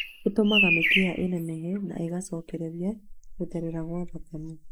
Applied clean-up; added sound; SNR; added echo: neural mask model Resemble Enhance denoiser.